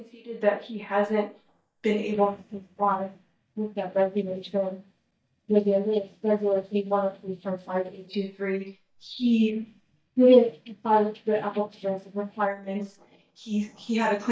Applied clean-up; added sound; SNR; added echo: neural mask model DeepFilterNet 3.